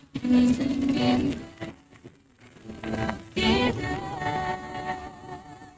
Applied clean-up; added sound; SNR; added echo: neural mask model RNNoise.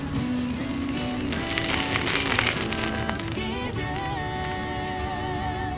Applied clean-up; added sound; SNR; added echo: none; Bicycle; 1 dB; none.